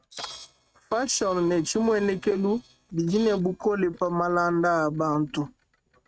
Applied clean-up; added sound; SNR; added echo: neural mask model RNNoise.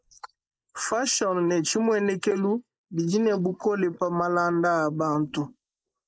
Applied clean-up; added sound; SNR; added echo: neural mask model Resemble Enhance denoiser.